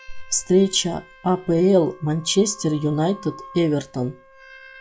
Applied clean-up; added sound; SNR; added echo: classical method log-MMSE.